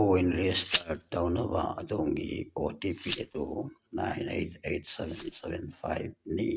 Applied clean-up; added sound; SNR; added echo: neural mask model RNNoise.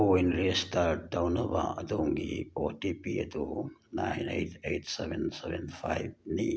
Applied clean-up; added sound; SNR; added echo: none; none; none; none.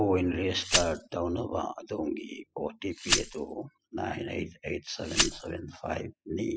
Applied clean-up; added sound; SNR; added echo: classical method spectral subtraction.